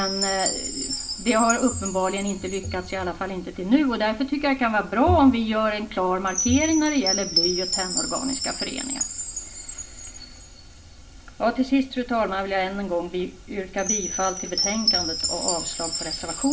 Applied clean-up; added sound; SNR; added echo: none; Chime; 6 dB; reverberation time 0.3 s.